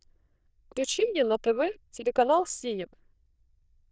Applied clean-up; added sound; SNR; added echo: neural diffusion model UNIVERSE++.